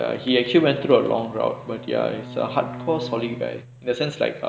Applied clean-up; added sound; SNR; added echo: none; Bowed string instrument; 15 dB; none.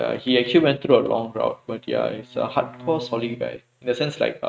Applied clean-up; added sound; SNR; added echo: neural mask model RNNoise.